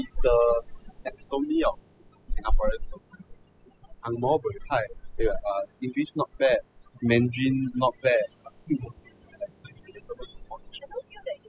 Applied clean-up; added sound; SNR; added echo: classical method spectral subtraction.